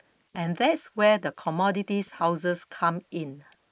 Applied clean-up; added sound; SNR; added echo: neural mask model Resemble Enhance denoiser.